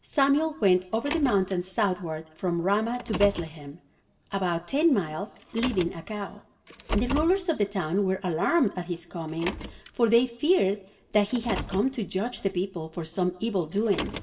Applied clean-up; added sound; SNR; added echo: none; Car; 13 dB; reverberation time 0.7 s.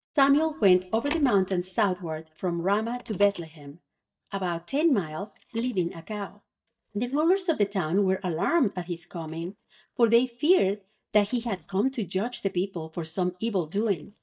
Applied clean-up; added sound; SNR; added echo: neural mask model DeepFilterNet 3.